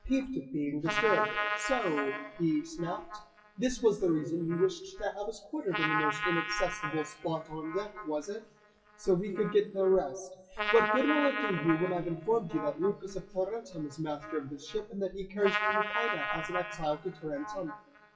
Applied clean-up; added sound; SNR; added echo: classical method WPE with log-MMSE.